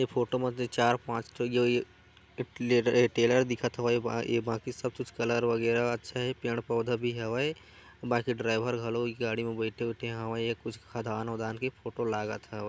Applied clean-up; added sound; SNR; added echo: none; none; none; none.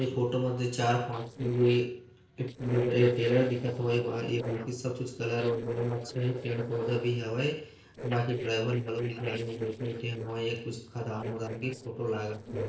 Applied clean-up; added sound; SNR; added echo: neural separator model SepFormer DNS4.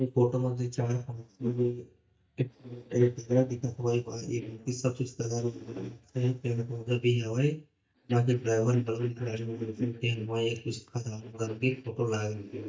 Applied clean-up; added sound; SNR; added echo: neural mask model DeepFilterNet 3.